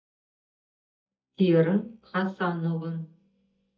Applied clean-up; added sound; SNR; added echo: neural mask model DeepFilterNet 3.